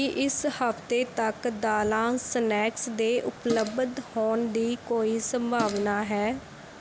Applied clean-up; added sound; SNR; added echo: none; Fart; 14 dB; none.